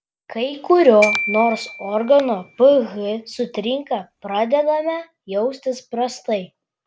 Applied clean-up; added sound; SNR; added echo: none; Glockenspiel; 10 dB; none.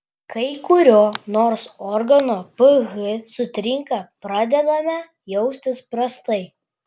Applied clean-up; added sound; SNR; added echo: none; none; none; none.